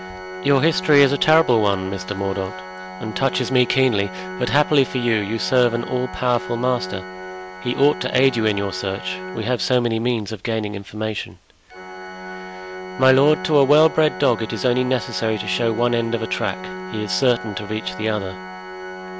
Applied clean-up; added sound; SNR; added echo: none; Organ; 12 dB; none.